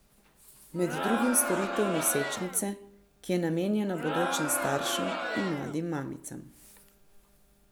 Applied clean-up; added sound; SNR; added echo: none; Crowd; 2 dB; none.